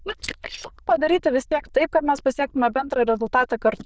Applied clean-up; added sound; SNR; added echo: neural diffusion model UNIVERSE++.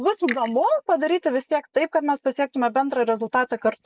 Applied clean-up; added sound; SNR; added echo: neural mask model Resemble Enhance denoiser.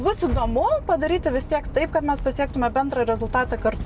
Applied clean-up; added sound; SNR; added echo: none; none; none; none.